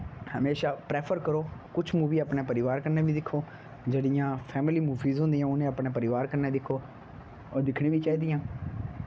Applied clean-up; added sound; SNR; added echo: none; none; none; none.